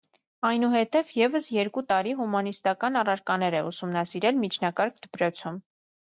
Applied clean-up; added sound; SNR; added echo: none; none; none; none.